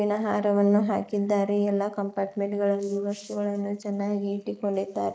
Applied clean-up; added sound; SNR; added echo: neural mask model Resemble Enhance denoiser.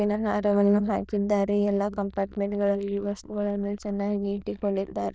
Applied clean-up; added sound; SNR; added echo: neural diffusion model UNIVERSE++.